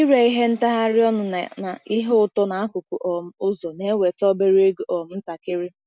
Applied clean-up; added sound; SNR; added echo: none; none; none; none.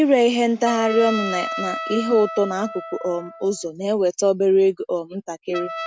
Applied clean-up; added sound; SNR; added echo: none; Trumpet; 11 dB; none.